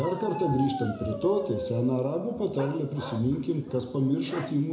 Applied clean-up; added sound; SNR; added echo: none; Bark; 10 dB; reverberation time 0.6 s.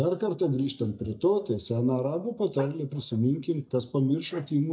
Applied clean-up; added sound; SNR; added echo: neural mask model DeepFilterNet 3.